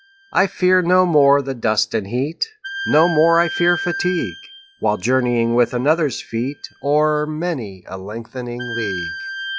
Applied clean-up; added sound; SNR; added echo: classical method log-MMSE.